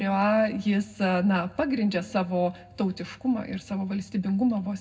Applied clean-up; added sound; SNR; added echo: none; none; none; reverberation time 0.3 s.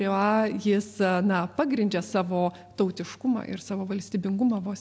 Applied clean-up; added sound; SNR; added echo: none; none; none; none.